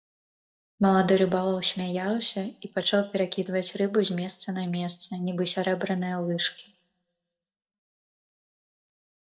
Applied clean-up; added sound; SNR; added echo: neural mask model DeepFilterNet 3.